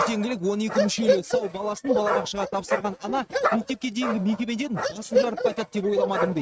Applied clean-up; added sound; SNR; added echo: neural mask model RNNoise.